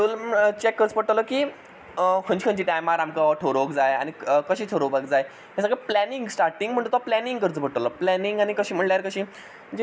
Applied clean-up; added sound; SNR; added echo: none; none; none; none.